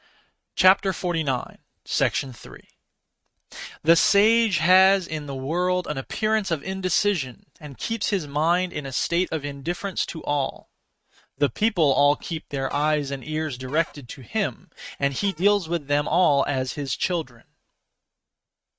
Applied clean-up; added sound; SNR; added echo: neural mask model RNNoise.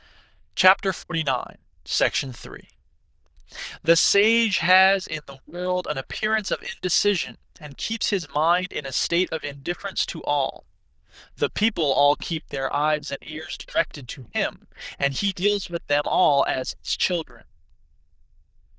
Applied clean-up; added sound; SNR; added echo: neural diffusion model UNIVERSE++.